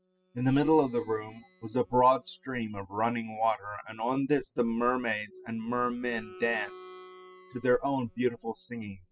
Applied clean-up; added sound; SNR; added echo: classical method spectral subtraction.